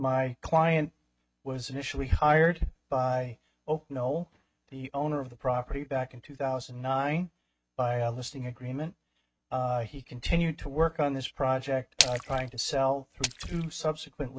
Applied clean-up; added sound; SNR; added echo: neural mask model RNNoise.